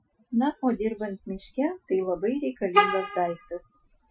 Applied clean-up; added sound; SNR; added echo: classical method Wiener filter.